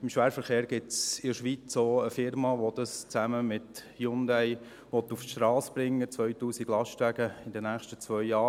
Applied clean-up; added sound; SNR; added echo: none; none; none; none.